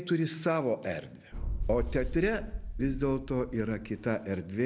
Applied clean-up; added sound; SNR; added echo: none; Boom; 5 dB; none.